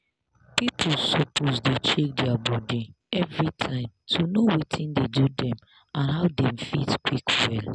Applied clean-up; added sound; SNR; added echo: none; none; none; none.